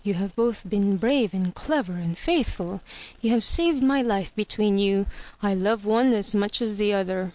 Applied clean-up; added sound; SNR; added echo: none; none; none; none.